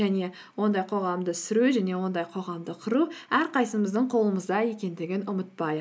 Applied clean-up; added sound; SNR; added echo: none; none; none; none.